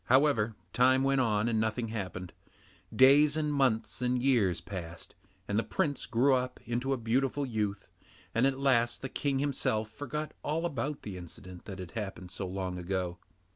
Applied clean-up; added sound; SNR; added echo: none; none; none; none.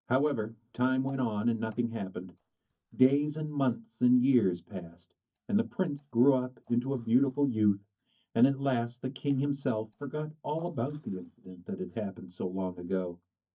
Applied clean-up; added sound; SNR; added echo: neural mask model DeepFilterNet 3.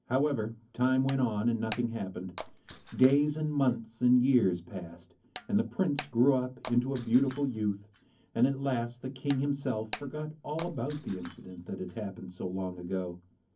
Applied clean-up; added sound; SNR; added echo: none; Shatter; 16 dB; reverberation time 0.3 s.